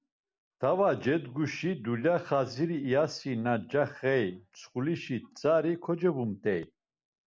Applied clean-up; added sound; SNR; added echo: none; none; none; none.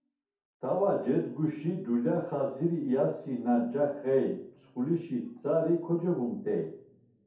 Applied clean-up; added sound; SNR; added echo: none; none; none; reverberation time 0.6 s.